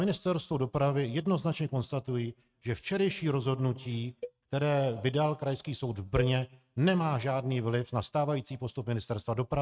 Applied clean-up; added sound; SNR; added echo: neural mask model RNNoise.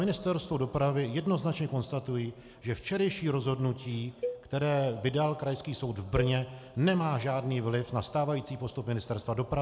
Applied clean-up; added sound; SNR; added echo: none; Cowbell; 12 dB; none.